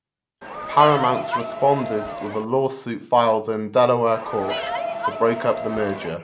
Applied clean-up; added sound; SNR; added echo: none; Crowd; 7 dB; none.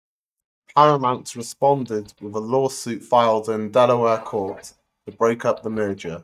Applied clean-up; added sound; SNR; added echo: neural mask model DeepFilterNet 3.